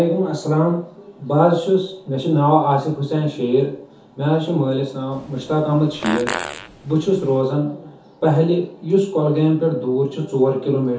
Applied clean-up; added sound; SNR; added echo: none; Fart; 12 dB; reverberation time 0.5 s.